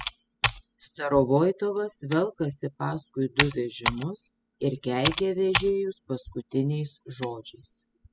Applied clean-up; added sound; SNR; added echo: classical method spectral subtraction.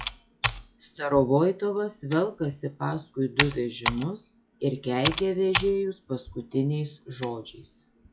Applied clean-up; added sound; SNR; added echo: classical method log-MMSE.